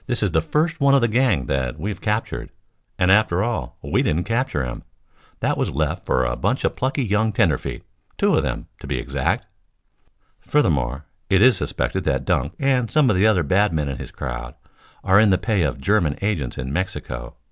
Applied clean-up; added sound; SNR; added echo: none; none; none; none.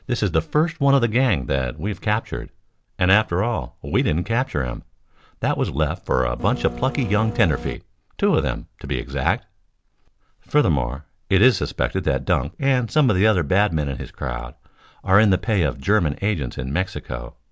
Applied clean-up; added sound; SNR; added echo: none; Printer; 10 dB; none.